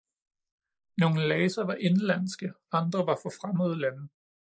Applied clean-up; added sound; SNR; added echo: neural mask model Resemble Enhance denoiser.